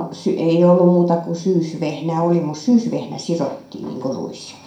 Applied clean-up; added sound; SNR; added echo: none; none; none; reverberation time 0.4 s.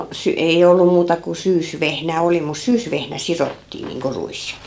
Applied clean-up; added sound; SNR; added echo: none; none; none; none.